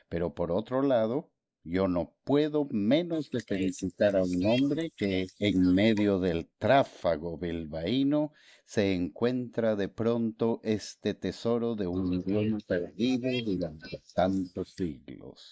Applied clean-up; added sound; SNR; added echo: neural mask model Resemble Enhance denoiser.